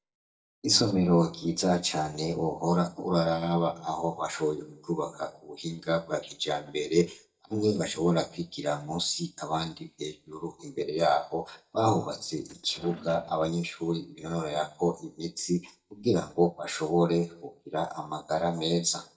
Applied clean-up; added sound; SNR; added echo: neural mask model DeepFilterNet 3.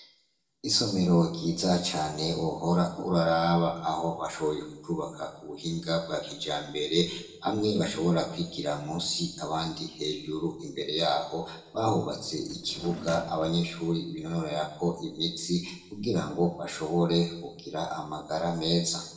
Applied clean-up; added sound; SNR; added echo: neural separator model SepFormer DNS4.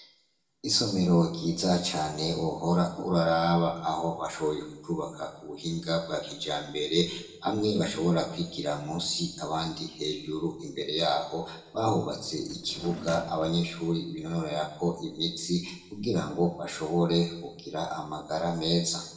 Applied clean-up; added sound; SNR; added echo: none; Drawer open or close; 12 dB; reverberation time 0.8 s.